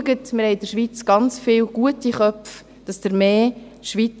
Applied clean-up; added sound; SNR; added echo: none; none; none; none.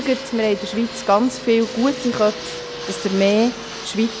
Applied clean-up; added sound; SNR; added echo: none; Fixed-wing aircraft, airplane; 11 dB; none.